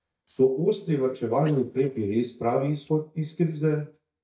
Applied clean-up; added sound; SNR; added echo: neural mask model DeepFilterNet 3.